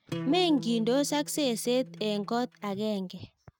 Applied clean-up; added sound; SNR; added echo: neural mask model RNNoise.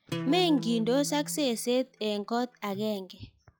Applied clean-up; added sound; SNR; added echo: classical method log-MMSE.